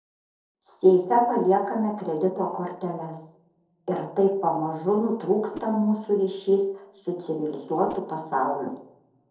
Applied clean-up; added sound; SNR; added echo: neural separator model SepFormer DNS4.